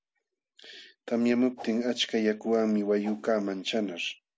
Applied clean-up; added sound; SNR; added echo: none; Whoosh, swoosh, swish; 17 dB; none.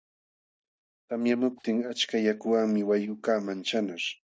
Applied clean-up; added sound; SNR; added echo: neural mask model DeepFilterNet 3.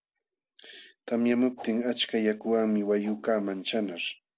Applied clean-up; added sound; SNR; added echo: neural separator model SepFormer DNS4.